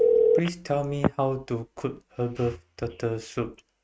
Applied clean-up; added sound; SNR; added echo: neural mask model RNNoise.